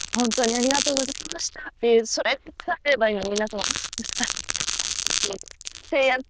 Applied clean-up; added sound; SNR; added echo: neural diffusion model UNIVERSE++.